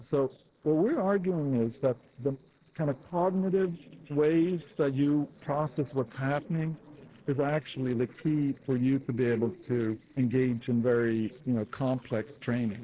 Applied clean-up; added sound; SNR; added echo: neural separator model SepFormer DNS4.